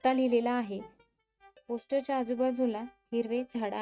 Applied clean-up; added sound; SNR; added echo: neural mask model RNNoise.